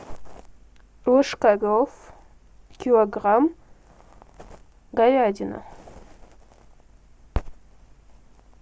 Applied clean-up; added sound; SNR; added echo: none; none; none; none.